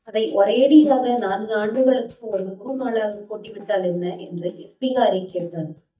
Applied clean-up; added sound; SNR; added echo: neural mask model DeepFilterNet 3.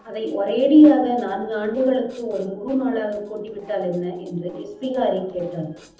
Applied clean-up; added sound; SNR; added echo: neural separator model SepFormer DNS4.